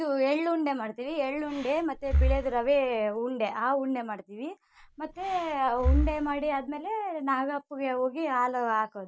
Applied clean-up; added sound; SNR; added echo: none; Breathing; 2 dB; none.